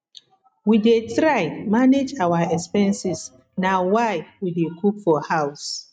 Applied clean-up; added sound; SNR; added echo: neural mask model RNNoise.